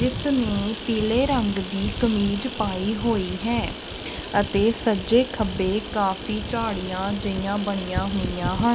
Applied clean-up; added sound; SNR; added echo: none; Camera; 15 dB; none.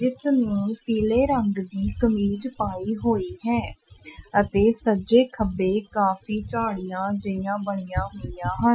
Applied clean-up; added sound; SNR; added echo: classical method Wiener filter.